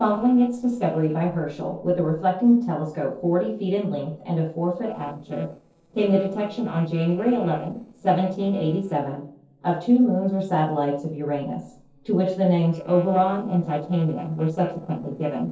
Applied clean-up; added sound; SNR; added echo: neural separator model SepFormer DNS4.